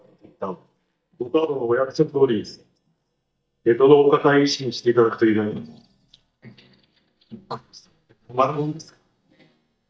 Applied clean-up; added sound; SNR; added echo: neural mask model DeepFilterNet 3.